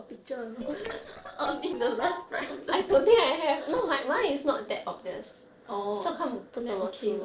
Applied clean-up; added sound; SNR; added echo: neural separator model SepFormer DNS4.